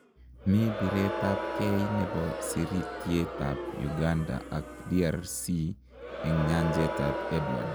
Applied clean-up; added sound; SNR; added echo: none; Crowd; 6 dB; none.